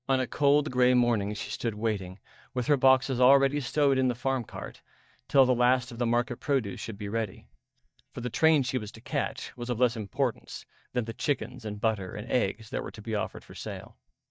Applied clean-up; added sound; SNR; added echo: neural mask model DeepFilterNet 3.